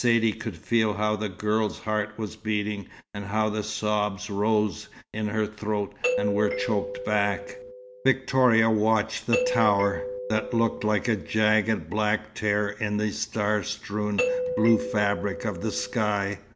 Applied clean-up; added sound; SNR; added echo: none; Doorbell; 5 dB; none.